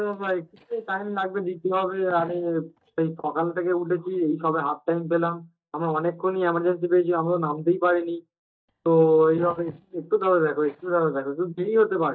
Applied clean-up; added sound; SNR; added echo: neural mask model DeepFilterNet 3.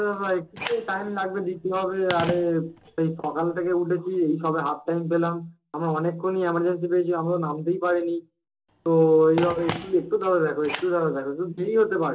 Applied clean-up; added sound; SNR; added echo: none; Telephone; 16 dB; reverberation time 0.2 s.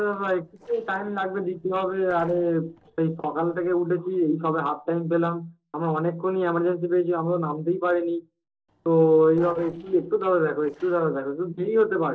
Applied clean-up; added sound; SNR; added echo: neural separator model SepFormer DNS4.